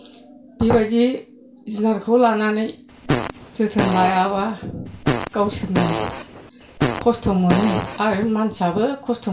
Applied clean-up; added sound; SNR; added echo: none; Fart; 4 dB; reverberation time 0.3 s.